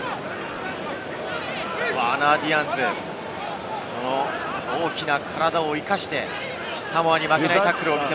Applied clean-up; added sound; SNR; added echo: none; none; none; none.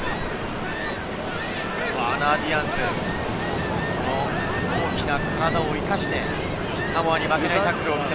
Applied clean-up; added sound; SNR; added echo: none; Ocean; 1 dB; none.